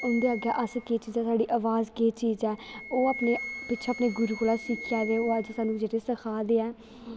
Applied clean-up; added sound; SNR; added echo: none; Wind instrument, woodwind instrument; 14 dB; none.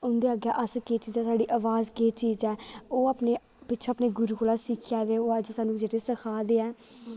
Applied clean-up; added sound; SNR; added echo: neural mask model Resemble Enhance denoiser.